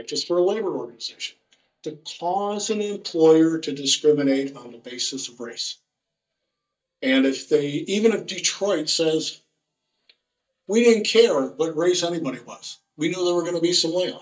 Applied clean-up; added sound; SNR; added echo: neural mask model DeepFilterNet 3.